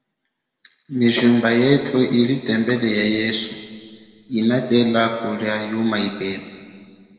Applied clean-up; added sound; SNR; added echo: none; none; none; reverberation time 2.3 s.